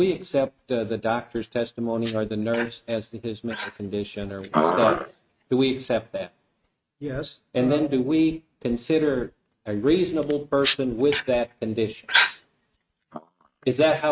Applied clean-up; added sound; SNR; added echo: neural mask model RNNoise.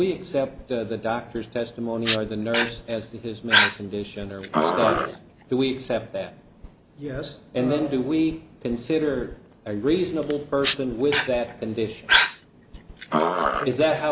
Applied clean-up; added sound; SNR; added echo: none; Dog; -1 dB; none.